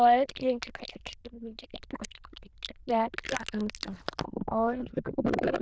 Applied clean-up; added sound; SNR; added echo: neural diffusion model UNIVERSE++.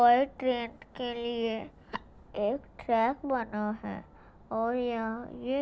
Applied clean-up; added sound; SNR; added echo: none; none; none; none.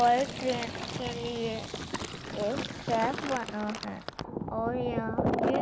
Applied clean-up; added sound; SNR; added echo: none; Fill (with liquid); 2 dB; none.